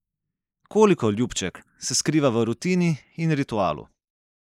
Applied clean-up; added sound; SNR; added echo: neural mask model Resemble Enhance denoiser.